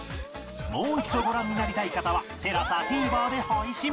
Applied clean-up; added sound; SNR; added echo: none; Wind instrument, woodwind instrument; 15 dB; none.